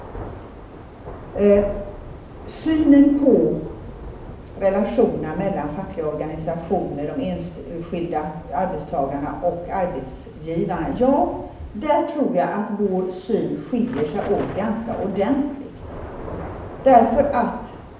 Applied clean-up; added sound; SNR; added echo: none; Thunder / Rain; 15 dB; reverberation time 0.8 s.